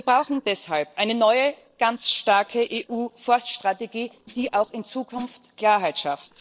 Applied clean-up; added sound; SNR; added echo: neural separator model SepFormer DNS4.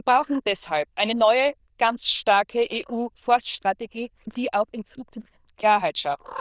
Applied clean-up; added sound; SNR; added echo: neural diffusion model UNIVERSE++.